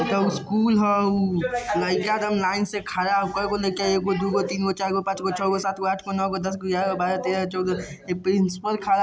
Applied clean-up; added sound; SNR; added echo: none; none; none; none.